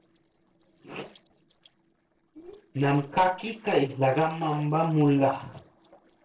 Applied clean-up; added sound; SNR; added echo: neural separator model SepFormer DNS4.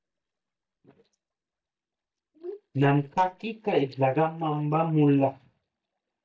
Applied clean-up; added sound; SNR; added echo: neural mask model DeepFilterNet 3.